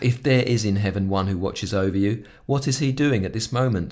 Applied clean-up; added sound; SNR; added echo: none; none; none; none.